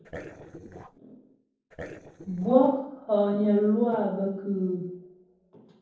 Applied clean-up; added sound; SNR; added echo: neural separator model SepFormer DNS4.